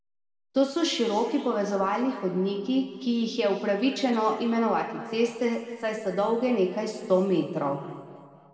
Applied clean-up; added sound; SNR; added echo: none; none; none; reverberation time 1.8 s.